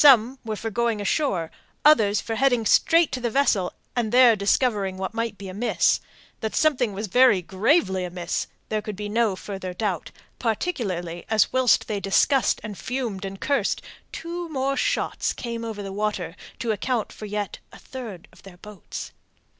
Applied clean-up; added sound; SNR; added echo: none; none; none; none.